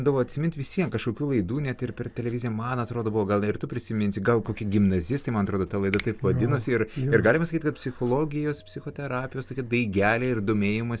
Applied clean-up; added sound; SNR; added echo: none; Finger snapping; 15 dB; none.